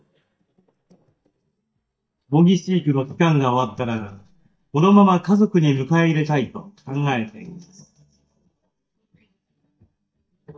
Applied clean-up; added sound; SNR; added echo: neural mask model DeepFilterNet 3.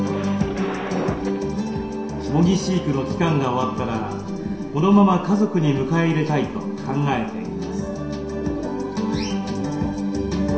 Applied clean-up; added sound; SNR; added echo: none; Thunder; 17 dB; reverberation time 0.7 s.